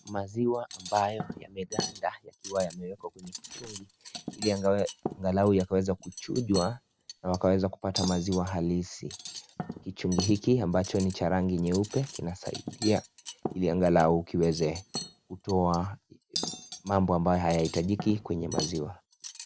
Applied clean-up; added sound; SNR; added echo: none; Cutlery, silverware; 12 dB; none.